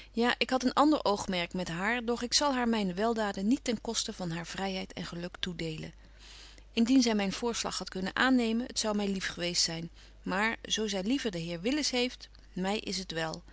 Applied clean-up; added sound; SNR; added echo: none; none; none; none.